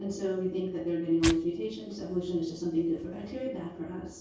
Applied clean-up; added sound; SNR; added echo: none; Tearing; 10 dB; reverberation time 0.6 s.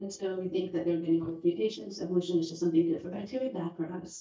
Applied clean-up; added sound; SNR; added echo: neural mask model DeepFilterNet 3.